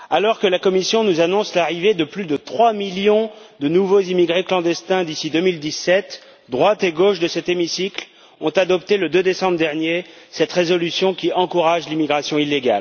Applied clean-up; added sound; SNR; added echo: none; none; none; none.